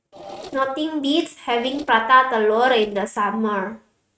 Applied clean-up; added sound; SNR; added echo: neural mask model RNNoise.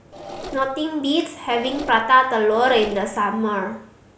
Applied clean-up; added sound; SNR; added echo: none; Engine / Mechanisms; 16 dB; none.